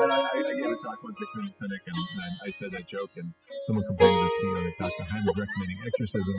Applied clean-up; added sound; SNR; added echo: classical method spectral subtraction.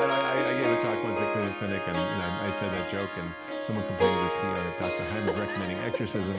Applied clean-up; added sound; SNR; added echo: none; Harp; -2 dB; none.